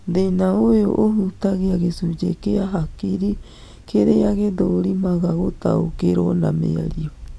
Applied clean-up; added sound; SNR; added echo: none; none; none; none.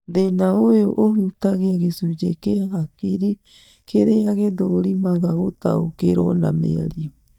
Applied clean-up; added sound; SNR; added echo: neural mask model DeepFilterNet 3.